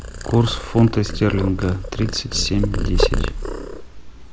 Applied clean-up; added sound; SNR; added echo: none; Purr; 3 dB; none.